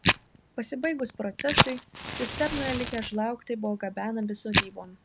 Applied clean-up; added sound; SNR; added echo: none; Fire; -1 dB; none.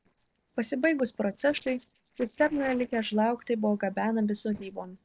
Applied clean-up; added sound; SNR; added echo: neural separator model SepFormer DNS4.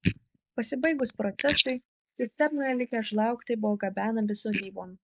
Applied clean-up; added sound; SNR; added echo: neural mask model Resemble Enhance denoiser.